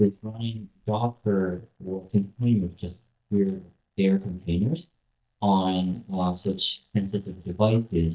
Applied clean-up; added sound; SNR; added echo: neural mask model DeepFilterNet 3.